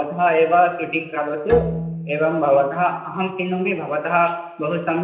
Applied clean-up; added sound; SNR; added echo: none; Bowed string instrument; 14 dB; reverberation time 0.9 s.